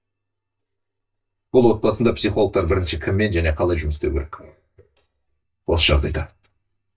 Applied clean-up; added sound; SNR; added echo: neural mask model DeepFilterNet 3.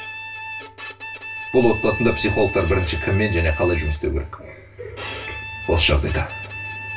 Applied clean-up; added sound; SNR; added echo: none; Bowed string instrument; 10 dB; reverberation time 0.2 s.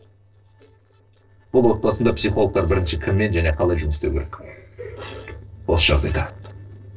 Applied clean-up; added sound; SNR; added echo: neural separator model SepFormer DNS4.